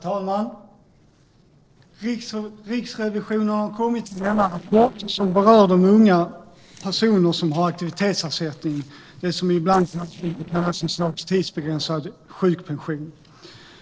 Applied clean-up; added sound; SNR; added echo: neural separator model SepFormer DNS4.